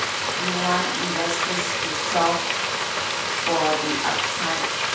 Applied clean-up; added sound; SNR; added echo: none; Frying (food); -3 dB; reverberation time 0.5 s.